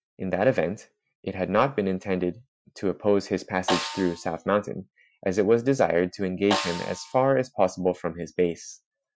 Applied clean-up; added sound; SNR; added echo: classical method Wiener filter.